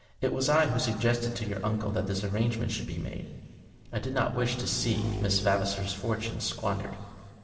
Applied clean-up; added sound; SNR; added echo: neural separator model SepFormer DNS4.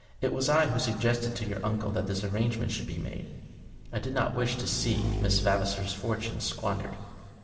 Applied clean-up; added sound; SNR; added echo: none; Motorcycle / Engine; 8 dB; reverberation time 2.2 s.